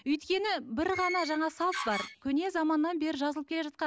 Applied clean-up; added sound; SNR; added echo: none; Door; 8 dB; none.